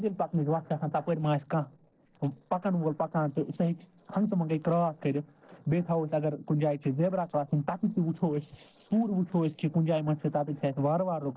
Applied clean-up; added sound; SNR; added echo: neural separator model SepFormer DNS4.